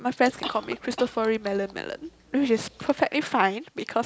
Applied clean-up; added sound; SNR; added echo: none; Chewing, mastication / Cough; 15 dB; none.